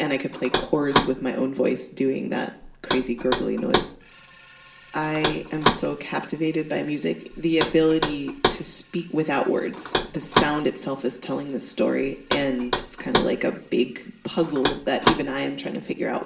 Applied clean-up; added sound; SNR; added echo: none; Knock; 3 dB; reverberation time 0.5 s.